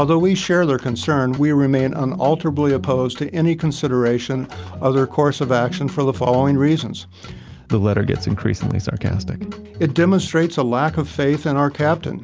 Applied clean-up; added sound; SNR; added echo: none; none; none; none.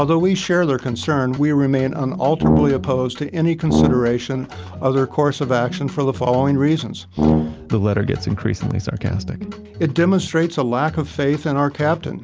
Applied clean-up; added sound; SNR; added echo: none; Brass instrument; 1 dB; none.